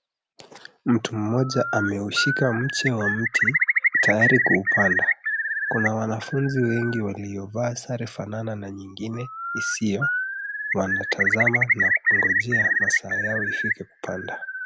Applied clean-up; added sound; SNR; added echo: none; Bird; -1 dB; none.